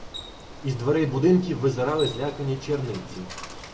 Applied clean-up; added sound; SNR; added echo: none; Bicycle; 14 dB; reverberation time 1.4 s.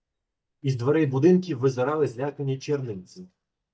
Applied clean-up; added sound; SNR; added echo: neural mask model DeepFilterNet 3.